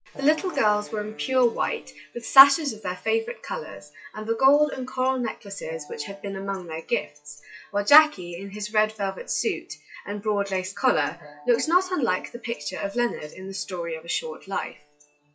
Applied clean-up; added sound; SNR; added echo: classical method WPE with log-MMSE.